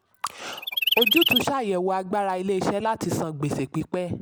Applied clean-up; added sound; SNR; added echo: none; Chirp, tweet; -2 dB; none.